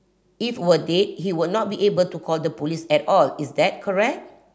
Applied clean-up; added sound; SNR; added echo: none; none; none; none.